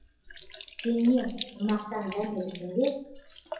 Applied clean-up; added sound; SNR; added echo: classical method WPE with log-MMSE.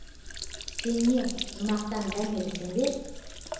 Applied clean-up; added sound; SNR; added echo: none; Sink (filling or washing); 8 dB; reverberation time 1.0 s.